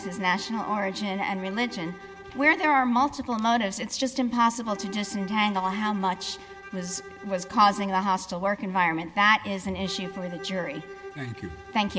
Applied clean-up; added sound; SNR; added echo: none; Bowed string instrument; 17 dB; none.